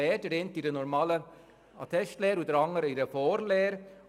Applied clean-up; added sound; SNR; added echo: none; none; none; none.